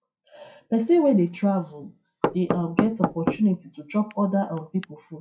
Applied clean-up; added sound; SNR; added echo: classical method WPE with log-MMSE.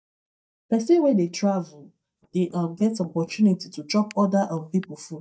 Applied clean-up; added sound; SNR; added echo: neural mask model DeepFilterNet 3.